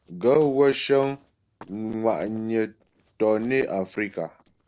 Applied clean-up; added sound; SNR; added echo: neural separator model SepFormer DNS4.